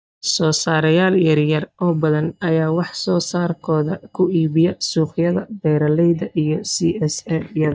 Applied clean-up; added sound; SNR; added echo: neural mask model DeepFilterNet 3.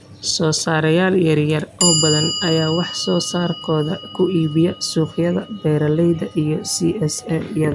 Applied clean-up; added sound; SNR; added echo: none; Clock; 10 dB; none.